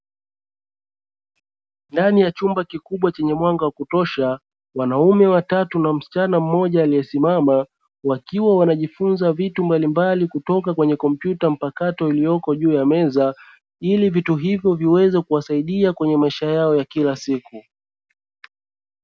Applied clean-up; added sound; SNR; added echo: none; none; none; none.